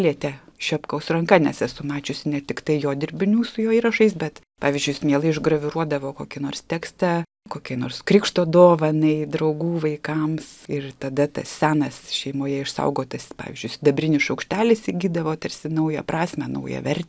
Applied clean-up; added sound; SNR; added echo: none; none; none; none.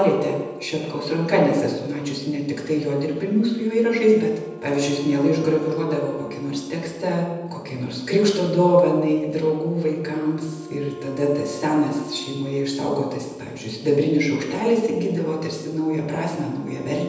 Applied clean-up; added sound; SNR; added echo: none; Wind instrument, woodwind instrument; 20 dB; reverberation time 1.1 s.